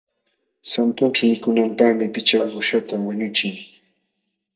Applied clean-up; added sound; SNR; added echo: neural mask model DeepFilterNet 3.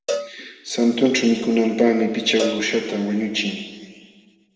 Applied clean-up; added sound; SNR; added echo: none; Cowbell; 12 dB; reverberation time 1.8 s.